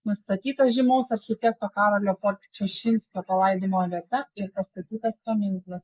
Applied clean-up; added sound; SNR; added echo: neural mask model Resemble Enhance denoiser.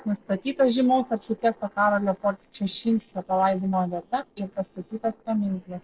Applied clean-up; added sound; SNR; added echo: neural separator model SepFormer DNS4.